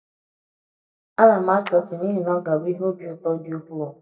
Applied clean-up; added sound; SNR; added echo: neural mask model DeepFilterNet 3.